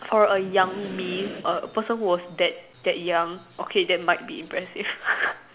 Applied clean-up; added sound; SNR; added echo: none; Breathing; 13 dB; none.